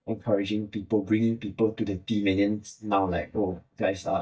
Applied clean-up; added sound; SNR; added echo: neural mask model DeepFilterNet 3.